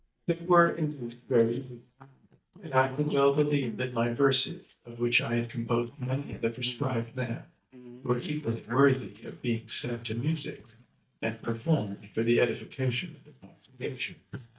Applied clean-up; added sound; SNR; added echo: neural mask model DeepFilterNet 3.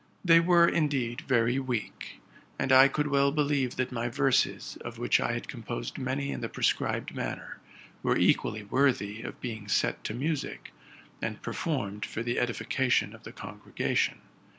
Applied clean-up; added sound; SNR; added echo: none; none; none; none.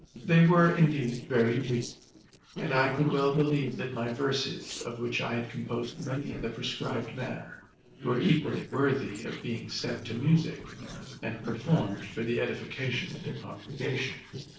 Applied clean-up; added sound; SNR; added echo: neural separator model SepFormer DNS4.